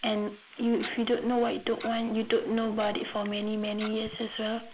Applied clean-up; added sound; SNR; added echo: neural mask model Resemble Enhance denoiser.